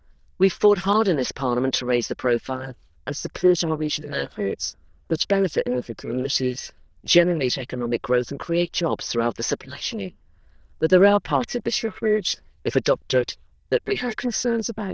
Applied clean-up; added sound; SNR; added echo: neural diffusion model UNIVERSE++.